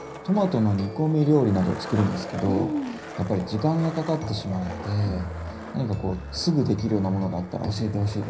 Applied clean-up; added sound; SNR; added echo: none; Skateboard; 15 dB; reverberation time 0.4 s.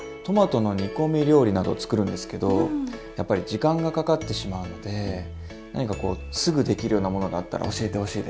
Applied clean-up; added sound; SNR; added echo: none; none; none; none.